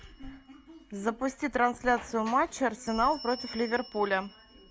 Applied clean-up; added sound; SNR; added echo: none; Bass drum + Bell; 18 dB; none.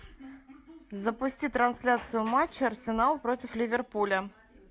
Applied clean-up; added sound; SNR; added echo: none; none; none; none.